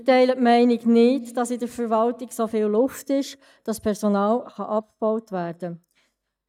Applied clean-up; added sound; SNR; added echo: neural mask model DeepFilterNet 3.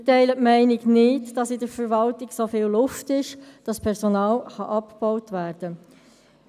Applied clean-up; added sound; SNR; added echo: none; none; none; none.